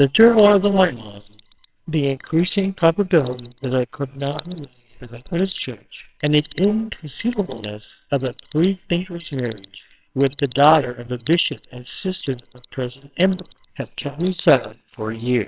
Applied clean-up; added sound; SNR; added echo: neural separator model SepFormer WHAMR!.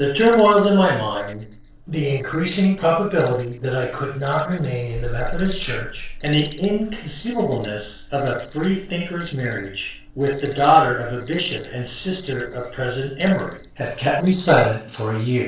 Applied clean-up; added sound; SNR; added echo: neural separator model SepFormer DNS4.